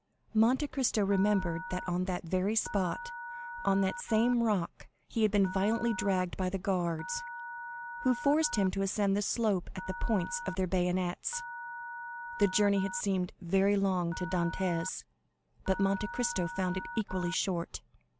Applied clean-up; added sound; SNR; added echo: none; Telephone; 13 dB; none.